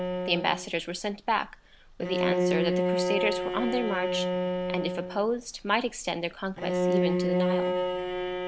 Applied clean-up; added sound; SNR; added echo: none; Bowed string instrument; -2 dB; none.